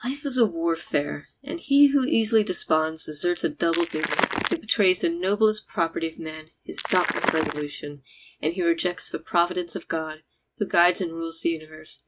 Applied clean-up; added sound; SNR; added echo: neural mask model RNNoise.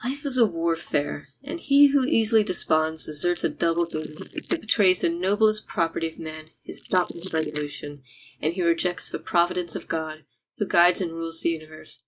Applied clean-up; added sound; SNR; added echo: neural mask model Resemble Enhance denoiser.